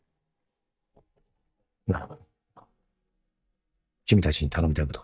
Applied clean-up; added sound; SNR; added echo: neural mask model DeepFilterNet 3.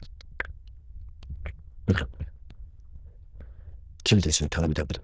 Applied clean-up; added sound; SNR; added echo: neural diffusion model UNIVERSE++.